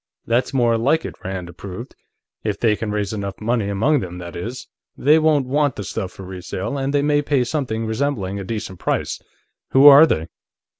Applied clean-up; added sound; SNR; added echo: none; none; none; none.